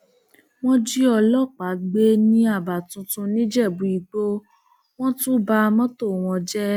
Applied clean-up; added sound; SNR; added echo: none; none; none; none.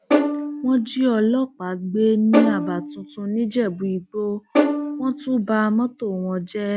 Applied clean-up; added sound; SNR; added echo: none; Bowed string instrument; 4 dB; none.